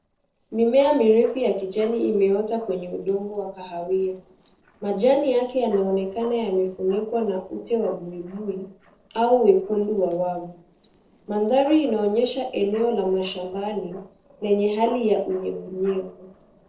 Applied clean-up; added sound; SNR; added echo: neural separator model SepFormer DNS4.